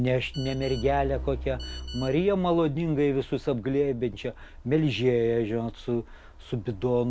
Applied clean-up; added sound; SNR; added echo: none; Truck + Telephone; 13 dB; none.